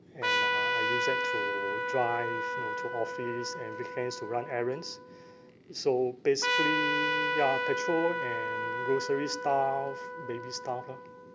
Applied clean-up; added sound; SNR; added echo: none; Trumpet; 0 dB; none.